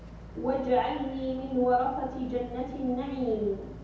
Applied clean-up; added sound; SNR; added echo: none; Boat, Water vehicle; 14 dB; reverberation time 2.0 s.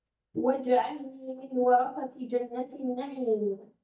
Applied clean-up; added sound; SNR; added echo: neural mask model DeepFilterNet 3.